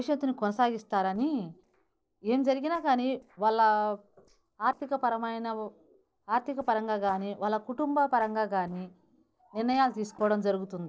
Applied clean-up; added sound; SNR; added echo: neural separator model SepFormer DNS4.